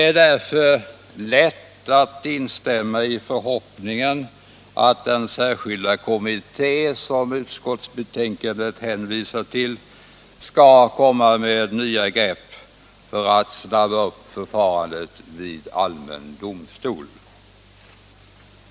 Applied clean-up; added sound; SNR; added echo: none; none; none; none.